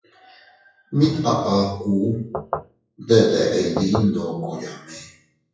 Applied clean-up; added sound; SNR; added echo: classical method WPE with log-MMSE.